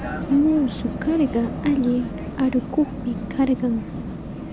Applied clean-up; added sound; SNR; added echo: none; Vehicle; 7 dB; none.